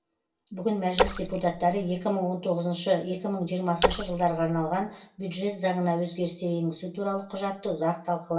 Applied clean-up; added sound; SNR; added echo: none; Splash, splatter; 1 dB; reverberation time 0.3 s.